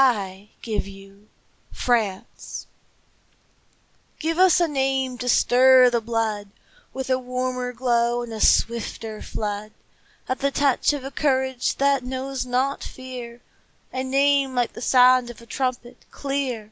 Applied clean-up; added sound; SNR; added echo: none; none; none; none.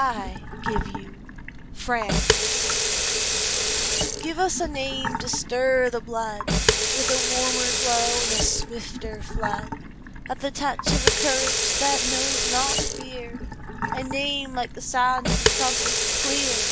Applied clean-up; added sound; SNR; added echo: none; Sink (filling or washing) / Water tap, faucet; -3 dB; none.